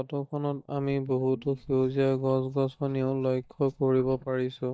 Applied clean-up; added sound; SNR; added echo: neural mask model DeepFilterNet 3.